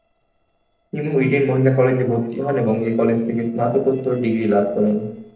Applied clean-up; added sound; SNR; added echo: neural separator model SepFormer DNS4.